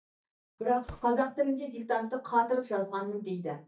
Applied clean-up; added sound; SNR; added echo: neural mask model DeepFilterNet 3.